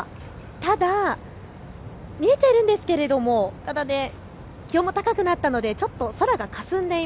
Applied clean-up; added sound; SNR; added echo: none; none; none; none.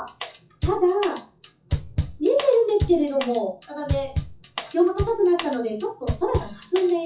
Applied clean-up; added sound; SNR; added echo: classical method WPE with log-MMSE.